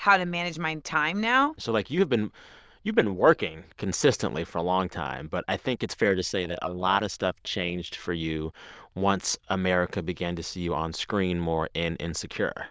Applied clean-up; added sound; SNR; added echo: neural diffusion model UNIVERSE++.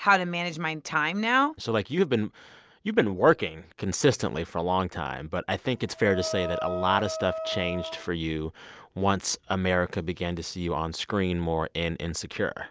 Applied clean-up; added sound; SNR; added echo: none; Wind instrument, woodwind instrument; 8 dB; none.